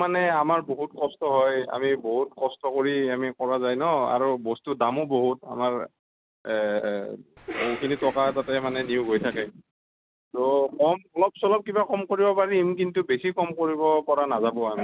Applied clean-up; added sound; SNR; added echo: none; Cough; 12 dB; none.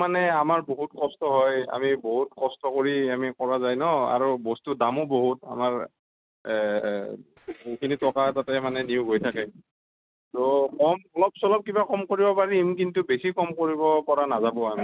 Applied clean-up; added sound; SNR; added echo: neural mask model RNNoise.